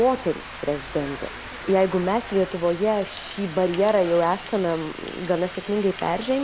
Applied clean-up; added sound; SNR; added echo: none; Rain; 14 dB; none.